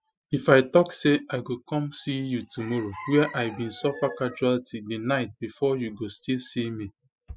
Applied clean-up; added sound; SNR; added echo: classical method spectral subtraction.